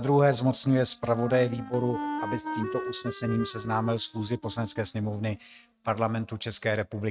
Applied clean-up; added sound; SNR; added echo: neural mask model RNNoise.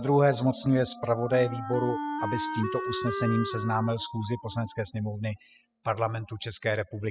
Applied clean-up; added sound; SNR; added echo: classical method spectral subtraction.